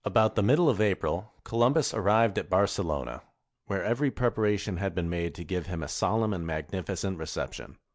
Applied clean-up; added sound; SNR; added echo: none; none; none; none.